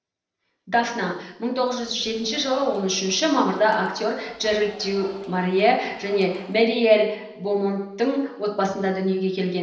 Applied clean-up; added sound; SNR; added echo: neural separator model SepFormer DNS4.